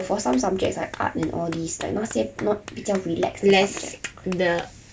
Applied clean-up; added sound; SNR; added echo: none; Clapping; 18 dB; none.